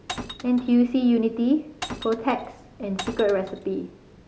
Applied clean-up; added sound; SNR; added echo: none; Glass; 14 dB; none.